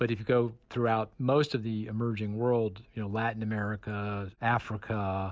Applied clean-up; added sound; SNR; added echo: none; none; none; none.